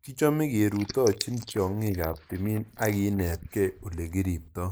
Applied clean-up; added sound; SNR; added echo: neural mask model Resemble Enhance denoiser.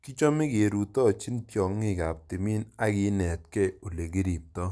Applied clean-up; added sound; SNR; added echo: none; none; none; none.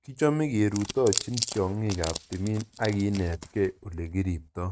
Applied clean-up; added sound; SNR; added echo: neural mask model RNNoise.